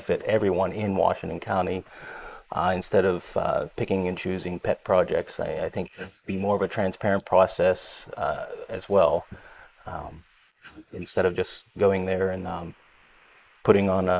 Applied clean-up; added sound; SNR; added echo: neural mask model Resemble Enhance denoiser.